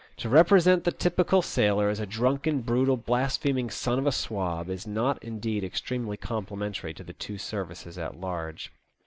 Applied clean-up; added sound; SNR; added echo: none; none; none; none.